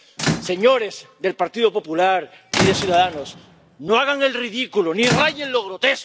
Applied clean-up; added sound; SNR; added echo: none; Squeak / Rattle / Slam; 8 dB; none.